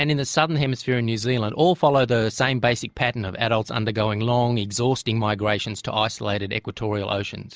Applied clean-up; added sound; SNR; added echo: none; none; none; none.